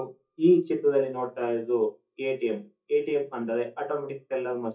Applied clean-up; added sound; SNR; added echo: neural mask model DeepFilterNet 3.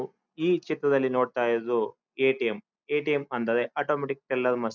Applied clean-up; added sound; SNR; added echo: none; none; none; none.